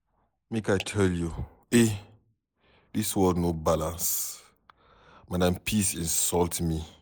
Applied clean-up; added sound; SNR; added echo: neural mask model Resemble Enhance denoiser.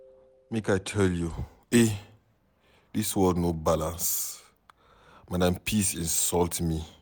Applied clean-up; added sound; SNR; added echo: none; none; none; none.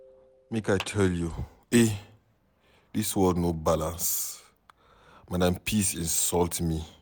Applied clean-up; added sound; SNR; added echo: none; Clapping; 17 dB; none.